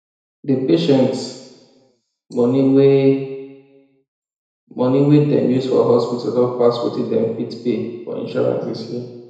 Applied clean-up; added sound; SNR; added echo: none; none; none; reverberation time 1.0 s.